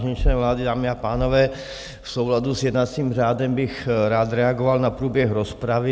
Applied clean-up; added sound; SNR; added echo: none; none; none; none.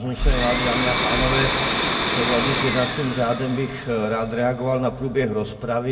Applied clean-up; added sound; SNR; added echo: none; Domestic sounds, home sounds; 2 dB; reverberation time 1.1 s.